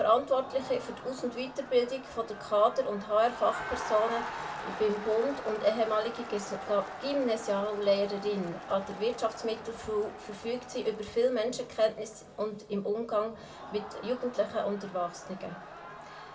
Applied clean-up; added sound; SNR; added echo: none; Crowd; 12 dB; reverberation time 0.2 s.